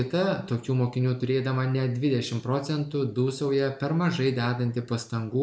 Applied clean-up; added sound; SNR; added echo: none; none; none; none.